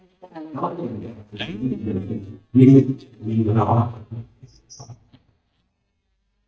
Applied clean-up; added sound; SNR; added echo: neural mask model DeepFilterNet 3.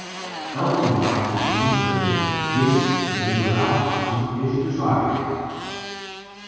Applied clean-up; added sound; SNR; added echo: none; Motorcycle; 4 dB; reverberation time 2.1 s.